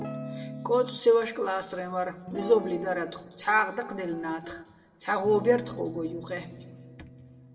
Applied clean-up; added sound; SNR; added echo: none; Guitar; 13 dB; reverberation time 1.5 s.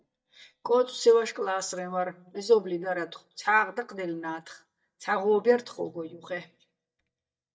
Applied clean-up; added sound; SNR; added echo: neural mask model DeepFilterNet 3.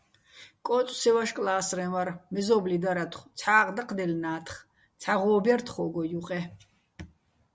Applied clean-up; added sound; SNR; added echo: none; none; none; none.